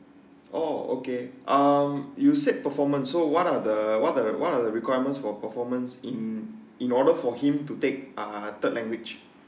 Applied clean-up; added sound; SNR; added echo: none; none; none; none.